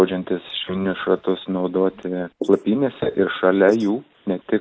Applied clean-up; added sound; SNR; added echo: neural mask model Resemble Enhance denoiser.